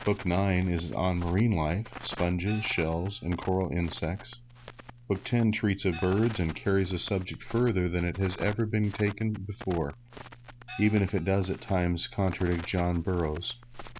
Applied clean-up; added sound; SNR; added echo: none; Gong + Crackle; 16 dB; none.